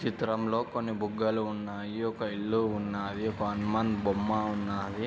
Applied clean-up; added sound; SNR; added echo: none; none; none; none.